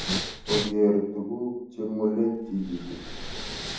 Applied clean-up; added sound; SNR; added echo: none; Respiratory sounds; 7 dB; reverberation time 1.2 s.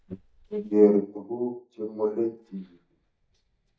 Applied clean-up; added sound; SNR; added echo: neural mask model DeepFilterNet 3.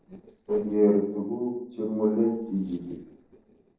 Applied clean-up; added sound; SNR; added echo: neural separator model SepFormer DNS4.